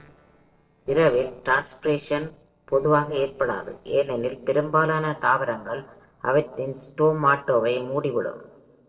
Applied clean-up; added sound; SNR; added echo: neural separator model SepFormer DNS4.